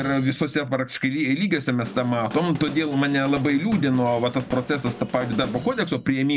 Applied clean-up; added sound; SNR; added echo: none; Drum kit; 16 dB; none.